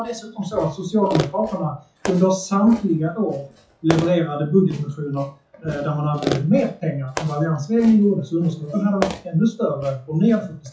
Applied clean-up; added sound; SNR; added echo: classical method WPE with log-MMSE.